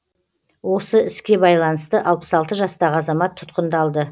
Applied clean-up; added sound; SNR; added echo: none; none; none; none.